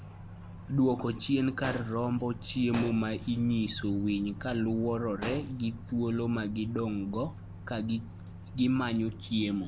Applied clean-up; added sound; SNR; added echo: none; Microwave oven + Explosion; 12 dB; none.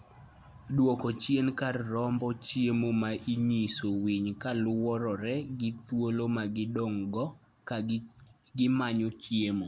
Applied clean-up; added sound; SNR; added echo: none; none; none; none.